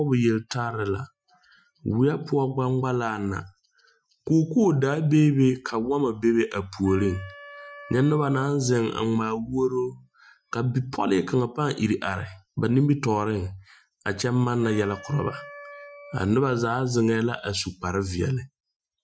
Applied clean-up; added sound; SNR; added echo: classical method Wiener filter.